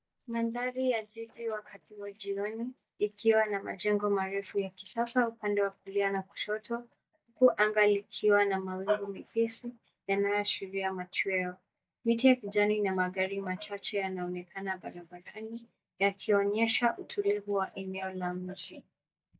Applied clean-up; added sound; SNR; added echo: neural mask model DeepFilterNet 3.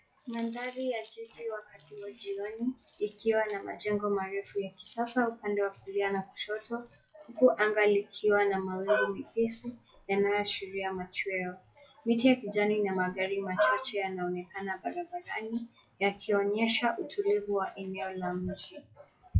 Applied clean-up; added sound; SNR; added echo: classical method log-MMSE.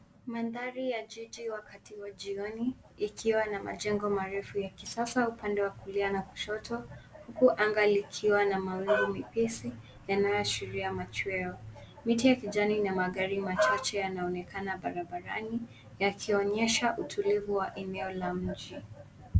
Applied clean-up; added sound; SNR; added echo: none; none; none; none.